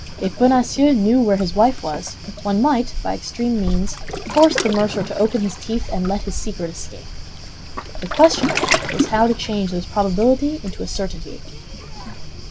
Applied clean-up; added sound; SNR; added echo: none; Waves, surf; 6 dB; none.